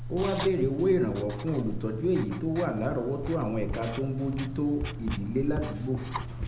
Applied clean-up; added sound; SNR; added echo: none; Writing; 6 dB; reverberation time 0.8 s.